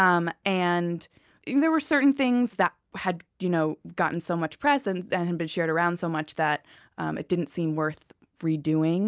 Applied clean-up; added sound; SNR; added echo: none; none; none; none.